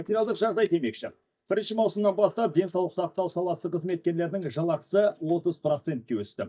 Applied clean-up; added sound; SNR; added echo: neural mask model DeepFilterNet 3.